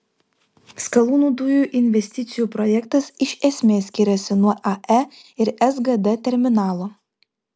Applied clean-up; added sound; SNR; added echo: none; none; none; none.